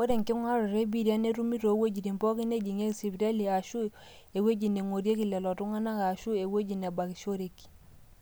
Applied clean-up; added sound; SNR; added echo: none; none; none; none.